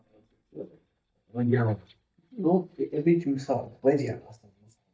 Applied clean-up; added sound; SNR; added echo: neural mask model DeepFilterNet 3.